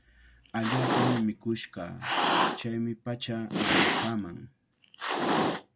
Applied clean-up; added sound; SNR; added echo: none; Cat; -3 dB; none.